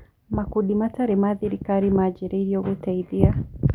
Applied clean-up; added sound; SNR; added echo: none; none; none; none.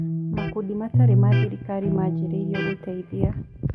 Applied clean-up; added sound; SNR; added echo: none; Electric guitar; -5 dB; none.